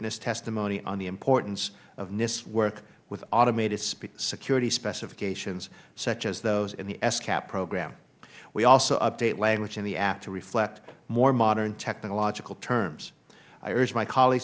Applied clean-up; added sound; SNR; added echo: none; none; none; none.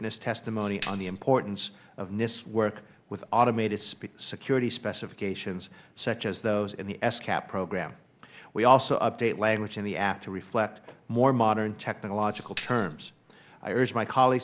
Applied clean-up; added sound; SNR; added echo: none; Tambourine; -1 dB; none.